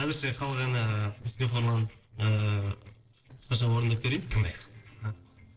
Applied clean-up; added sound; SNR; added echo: neural separator model SepFormer DNS4.